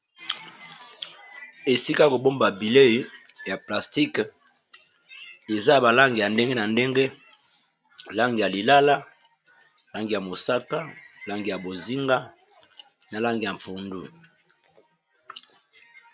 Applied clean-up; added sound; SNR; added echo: none; none; none; none.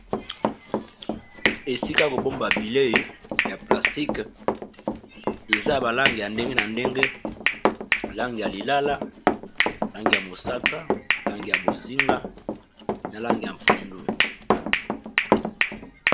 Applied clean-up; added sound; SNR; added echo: none; Run + Hands; -4 dB; none.